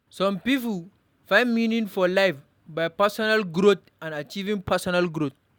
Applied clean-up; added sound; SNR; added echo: none; none; none; none.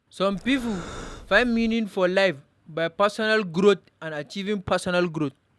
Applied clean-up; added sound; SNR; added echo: none; Breathing; 15 dB; none.